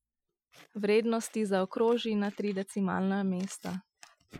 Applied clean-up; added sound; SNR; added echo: classical method Wiener filter.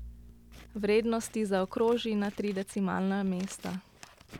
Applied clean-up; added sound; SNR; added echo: none; Scissors + Bowed string instrument; 20 dB; none.